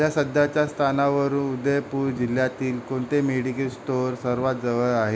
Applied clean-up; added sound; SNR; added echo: none; none; none; none.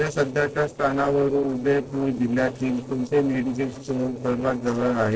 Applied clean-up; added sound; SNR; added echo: neural separator model SepFormer DNS4.